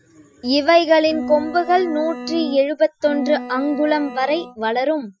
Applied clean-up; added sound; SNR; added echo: classical method Wiener filter.